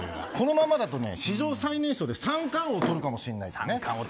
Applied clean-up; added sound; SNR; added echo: none; Drawer open or close; 12 dB; none.